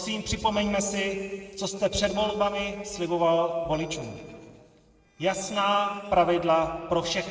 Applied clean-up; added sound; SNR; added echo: neural separator model SepFormer DNS4.